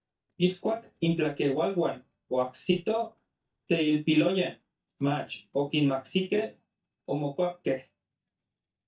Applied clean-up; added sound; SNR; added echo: neural mask model DeepFilterNet 3.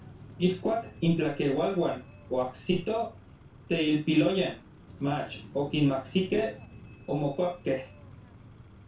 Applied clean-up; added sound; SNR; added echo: none; Screech; 19 dB; reverberation time 0.2 s.